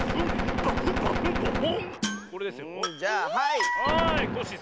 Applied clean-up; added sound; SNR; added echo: none; Gunshot, gunfire; 1 dB; none.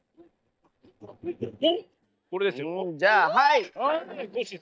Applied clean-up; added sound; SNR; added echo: neural mask model DeepFilterNet 3.